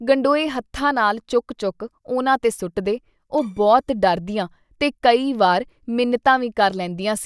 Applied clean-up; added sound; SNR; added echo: neural mask model DeepFilterNet 3.